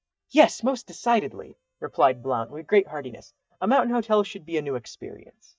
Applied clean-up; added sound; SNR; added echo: neural mask model DeepFilterNet 3.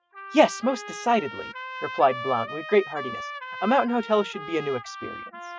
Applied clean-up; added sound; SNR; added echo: classical method spectral subtraction.